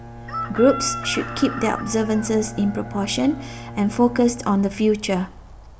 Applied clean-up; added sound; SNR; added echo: none; Chicken, rooster + Bowed string instrument; 11 dB; none.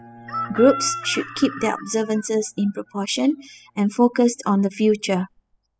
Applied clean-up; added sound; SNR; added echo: classical method spectral subtraction.